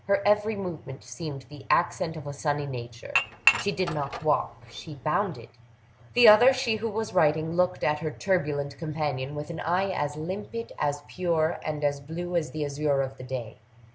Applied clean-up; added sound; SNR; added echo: none; Dishes, pots, and pans / Chink, clink; 3 dB; none.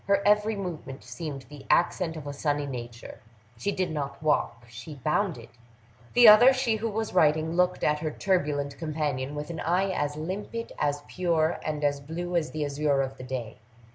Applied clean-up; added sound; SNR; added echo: none; none; none; none.